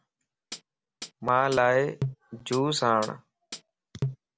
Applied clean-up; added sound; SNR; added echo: none; Hi-hat; 10 dB; none.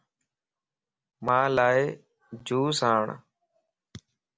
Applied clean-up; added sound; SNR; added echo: none; none; none; none.